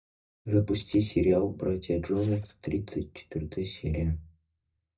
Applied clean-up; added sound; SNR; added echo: neural mask model DeepFilterNet 3.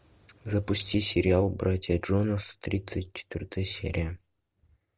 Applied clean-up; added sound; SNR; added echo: none; none; none; none.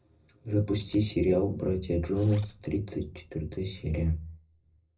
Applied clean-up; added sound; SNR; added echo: neural separator model SepFormer DNS4.